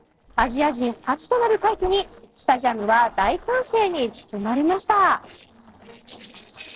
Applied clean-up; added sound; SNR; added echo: neural separator model SepFormer DNS4.